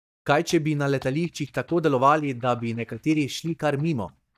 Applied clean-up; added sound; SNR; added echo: neural mask model DeepFilterNet 3.